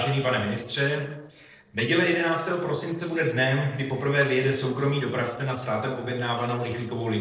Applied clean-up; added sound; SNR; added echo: neural separator model SepFormer DNS4.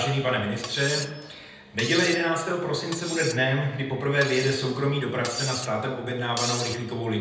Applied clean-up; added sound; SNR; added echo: none; Cutlery, silverware; 11 dB; reverberation time 0.8 s.